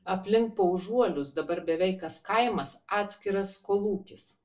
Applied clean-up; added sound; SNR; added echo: none; none; none; reverberation time 0.2 s.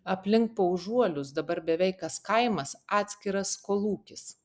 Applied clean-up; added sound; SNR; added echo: none; none; none; none.